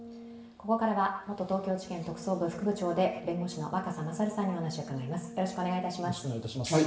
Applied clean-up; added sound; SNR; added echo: none; Brass instrument; 15 dB; reverberation time 0.8 s.